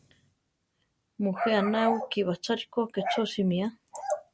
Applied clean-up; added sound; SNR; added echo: none; none; none; none.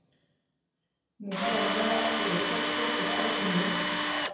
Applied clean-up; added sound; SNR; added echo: none; Tools; -4 dB; reverberation time 1.2 s.